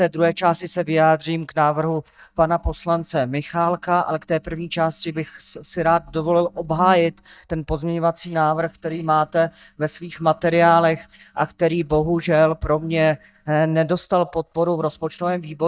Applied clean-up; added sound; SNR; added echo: neural mask model DeepFilterNet 3.